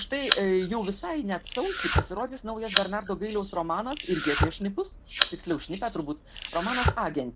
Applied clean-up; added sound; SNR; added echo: none; Domestic sounds, home sounds; 2 dB; none.